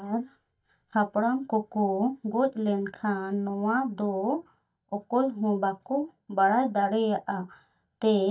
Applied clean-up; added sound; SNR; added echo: neural mask model DeepFilterNet 3.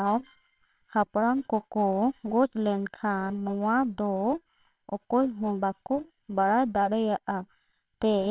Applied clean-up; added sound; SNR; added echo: neural separator model SepFormer WHAMR!.